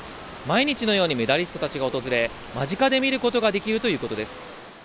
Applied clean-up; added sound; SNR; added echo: none; none; none; none.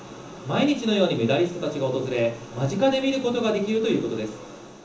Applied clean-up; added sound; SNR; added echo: none; none; none; reverberation time 0.7 s.